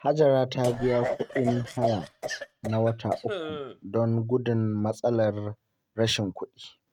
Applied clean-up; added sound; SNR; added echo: neural mask model RNNoise.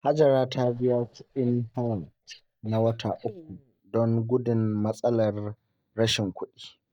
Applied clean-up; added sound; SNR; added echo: neural mask model DeepFilterNet 3.